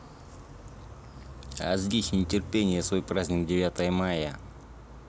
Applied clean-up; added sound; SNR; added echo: none; none; none; none.